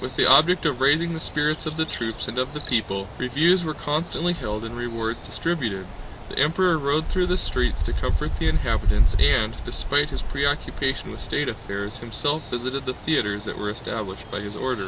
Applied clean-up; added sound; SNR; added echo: none; none; none; none.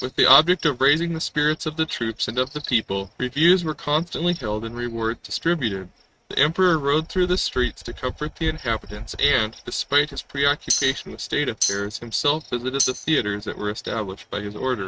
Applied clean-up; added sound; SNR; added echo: neural mask model RNNoise.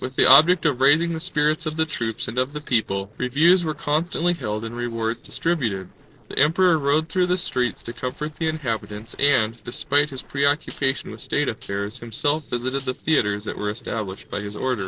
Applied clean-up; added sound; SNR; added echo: neural separator model SepFormer DNS4.